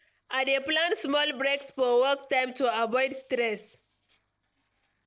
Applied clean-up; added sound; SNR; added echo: neural separator model SepFormer DNS4.